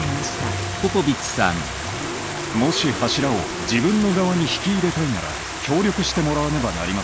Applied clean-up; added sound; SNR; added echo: none; Stream + Engine starting / Car; 6 dB; none.